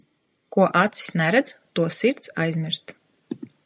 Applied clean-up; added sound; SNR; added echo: none; none; none; none.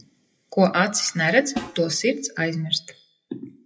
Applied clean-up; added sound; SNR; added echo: classical method WPE with log-MMSE.